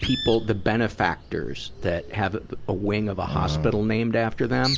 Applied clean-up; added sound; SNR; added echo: none; Bird; 10 dB; none.